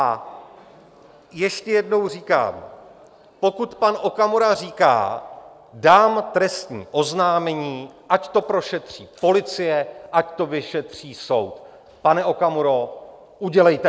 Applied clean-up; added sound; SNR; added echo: none; none; none; none.